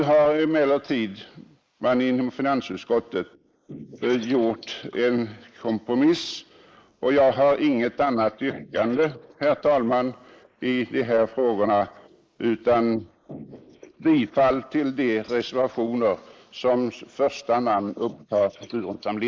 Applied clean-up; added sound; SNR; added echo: neural mask model Resemble Enhance denoiser.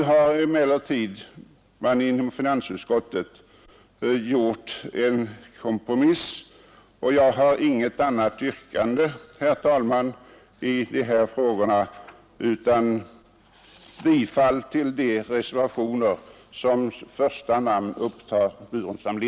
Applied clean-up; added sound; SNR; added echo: none; none; none; none.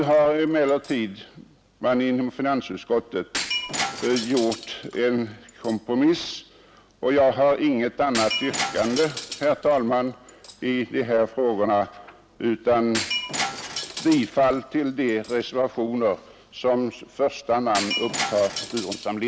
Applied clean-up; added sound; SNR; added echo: none; Shatter; 11 dB; none.